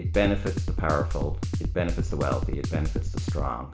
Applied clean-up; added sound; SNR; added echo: none; Drum kit; -2 dB; reverberation time 0.4 s.